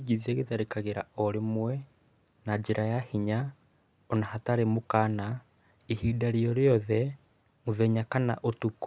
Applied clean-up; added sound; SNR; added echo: none; none; none; none.